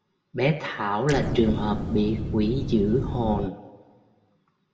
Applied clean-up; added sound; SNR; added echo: none; Explosion; 3 dB; reverberation time 1.2 s.